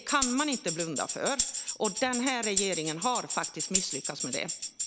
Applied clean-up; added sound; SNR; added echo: none; Tambourine; 1 dB; none.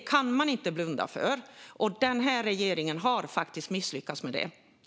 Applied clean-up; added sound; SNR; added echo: none; none; none; none.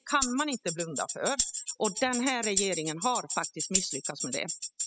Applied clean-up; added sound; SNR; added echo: classical method spectral subtraction.